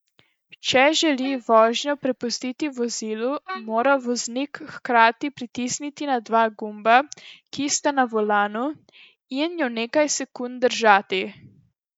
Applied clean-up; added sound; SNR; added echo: neural mask model DeepFilterNet 3.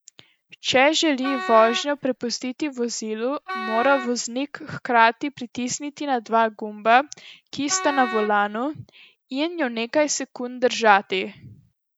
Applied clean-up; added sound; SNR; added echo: none; Wind instrument, woodwind instrument; 9 dB; none.